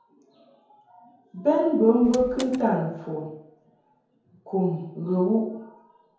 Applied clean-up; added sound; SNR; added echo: none; Door; 16 dB; reverberation time 0.9 s.